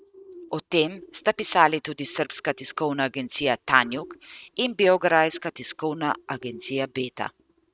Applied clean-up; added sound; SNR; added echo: neural mask model RNNoise.